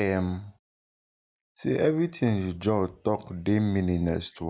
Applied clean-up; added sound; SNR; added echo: none; none; none; none.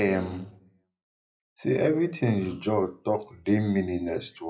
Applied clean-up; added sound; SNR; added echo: classical method WPE with log-MMSE.